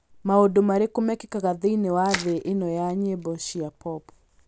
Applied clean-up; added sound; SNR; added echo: none; Crushing; 12 dB; none.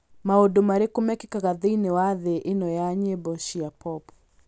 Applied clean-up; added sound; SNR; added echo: none; none; none; none.